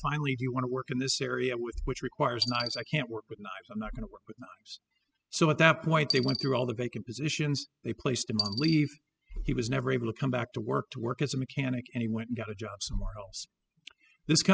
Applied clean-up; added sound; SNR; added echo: classical method spectral subtraction.